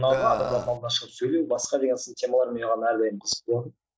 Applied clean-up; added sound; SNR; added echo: none; Burping, eructation; 4 dB; none.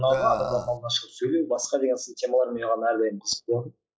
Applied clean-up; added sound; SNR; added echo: classical method log-MMSE.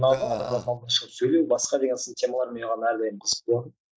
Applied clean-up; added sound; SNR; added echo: neural mask model DeepFilterNet 3.